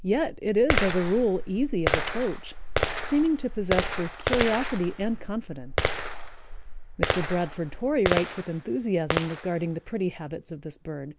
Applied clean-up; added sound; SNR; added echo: none; Gunshot, gunfire; 2 dB; none.